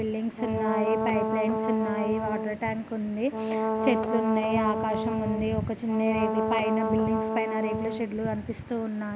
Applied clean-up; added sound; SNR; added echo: none; Brass instrument; -1 dB; none.